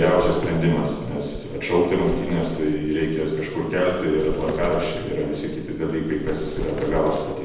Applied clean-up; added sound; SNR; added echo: none; Wind; 11 dB; reverberation time 1.0 s.